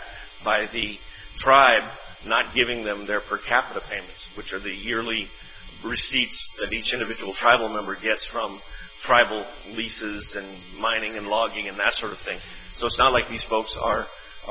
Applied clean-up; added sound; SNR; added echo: none; none; none; none.